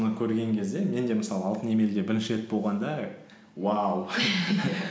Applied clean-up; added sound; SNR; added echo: none; none; none; none.